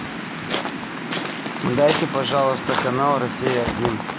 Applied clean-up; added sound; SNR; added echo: none; Waves, surf; 3 dB; none.